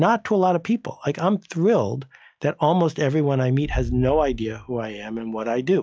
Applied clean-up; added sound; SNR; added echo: classical method log-MMSE.